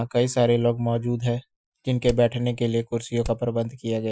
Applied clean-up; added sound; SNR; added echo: classical method Wiener filter.